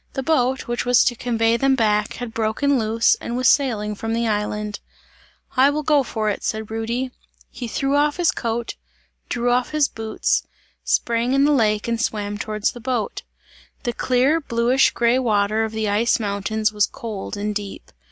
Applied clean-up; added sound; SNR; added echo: none; none; none; none.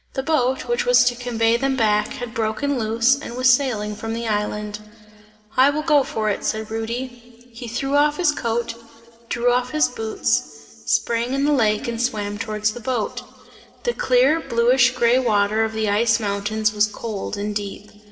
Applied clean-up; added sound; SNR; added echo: none; none; none; reverberation time 2.2 s.